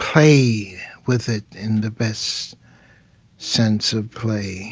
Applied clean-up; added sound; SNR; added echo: none; none; none; none.